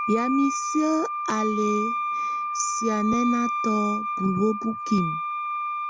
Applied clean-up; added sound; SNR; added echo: none; Wind instrument, woodwind instrument; 2 dB; none.